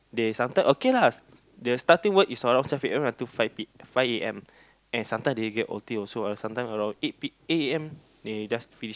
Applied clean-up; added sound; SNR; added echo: none; none; none; none.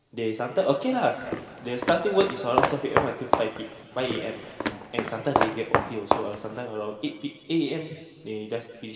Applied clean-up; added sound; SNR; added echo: none; Walk, footsteps; 0 dB; reverberation time 2.2 s.